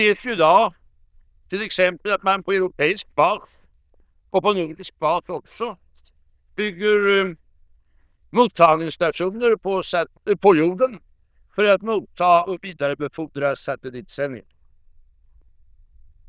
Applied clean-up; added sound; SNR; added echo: neural diffusion model UNIVERSE++.